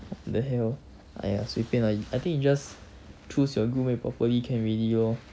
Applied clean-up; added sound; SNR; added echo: none; none; none; none.